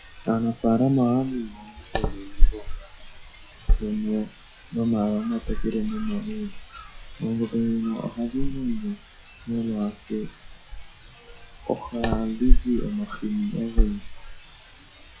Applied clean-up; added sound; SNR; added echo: classical method log-MMSE.